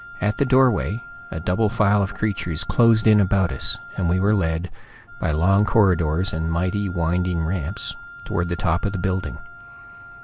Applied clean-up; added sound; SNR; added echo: none; Wind instrument, woodwind instrument; 19 dB; none.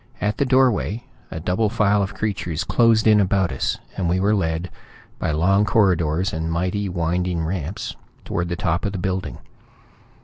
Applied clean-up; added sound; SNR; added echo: none; none; none; none.